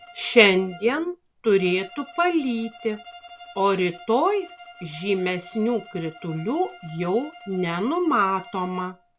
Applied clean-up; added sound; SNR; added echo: none; Bowed string instrument; 20 dB; none.